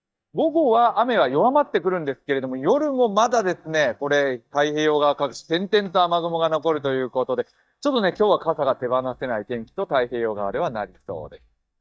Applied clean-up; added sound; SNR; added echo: neural mask model DeepFilterNet 3.